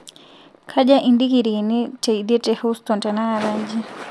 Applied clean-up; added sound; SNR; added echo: none; none; none; none.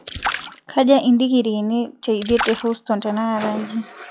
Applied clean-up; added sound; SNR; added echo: classical method log-MMSE.